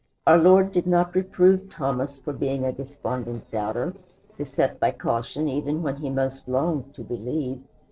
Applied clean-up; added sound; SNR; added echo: neural separator model SepFormer DNS4.